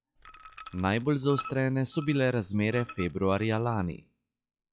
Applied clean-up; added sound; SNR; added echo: classical method log-MMSE.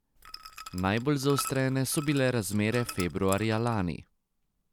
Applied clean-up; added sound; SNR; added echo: none; Liquid; 14 dB; none.